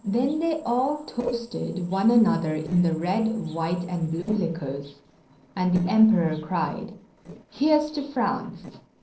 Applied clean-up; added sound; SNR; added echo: neural separator model SepFormer DNS4.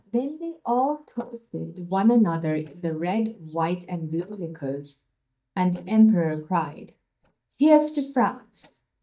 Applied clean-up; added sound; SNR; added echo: neural mask model DeepFilterNet 3.